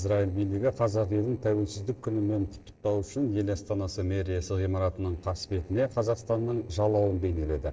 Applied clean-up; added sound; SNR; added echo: neural separator model SepFormer DNS4.